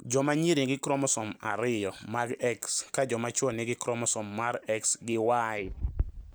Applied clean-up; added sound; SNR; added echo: none; none; none; none.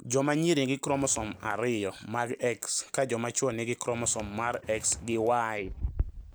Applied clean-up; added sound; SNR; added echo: none; Walk, footsteps; 17 dB; none.